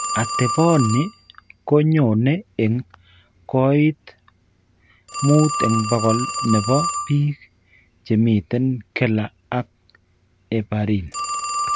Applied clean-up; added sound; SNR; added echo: none; Telephone; 9 dB; none.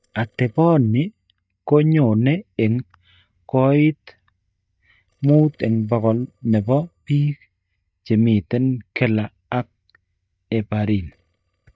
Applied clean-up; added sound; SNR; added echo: neural mask model DeepFilterNet 3.